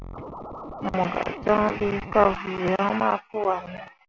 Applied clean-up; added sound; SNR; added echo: none; Scratching (performance technique); 14 dB; none.